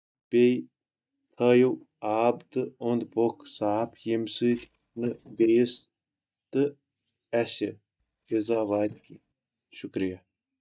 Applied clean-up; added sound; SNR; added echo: neural mask model DeepFilterNet 3.